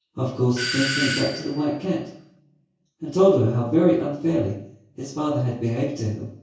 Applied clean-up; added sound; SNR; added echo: none; Doorbell; 6 dB; reverberation time 0.6 s.